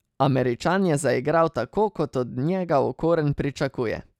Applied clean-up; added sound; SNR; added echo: none; none; none; none.